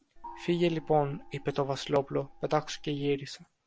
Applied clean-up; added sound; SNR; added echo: none; Gong; 17 dB; none.